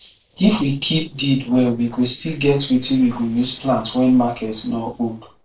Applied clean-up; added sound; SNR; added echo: neural separator model SepFormer DNS4.